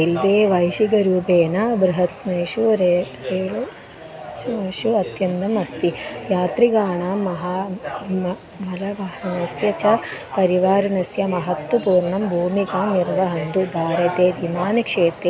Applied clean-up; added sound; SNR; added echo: none; none; none; none.